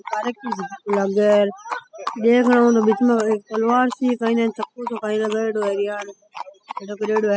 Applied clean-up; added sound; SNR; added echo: classical method spectral subtraction.